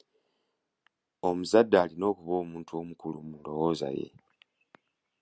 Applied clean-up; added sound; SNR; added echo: none; none; none; none.